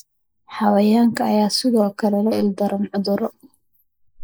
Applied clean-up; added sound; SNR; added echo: neural mask model Resemble Enhance denoiser.